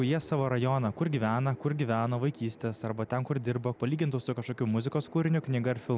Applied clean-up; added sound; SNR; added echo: none; none; none; none.